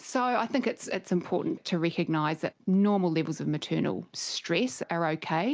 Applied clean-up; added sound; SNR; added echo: none; none; none; none.